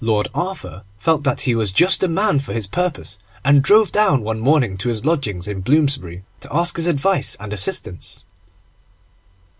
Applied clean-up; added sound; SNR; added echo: none; none; none; none.